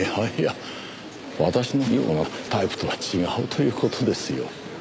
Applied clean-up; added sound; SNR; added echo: none; none; none; none.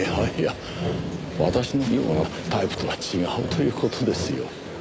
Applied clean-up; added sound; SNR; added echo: none; Sawing; 6 dB; none.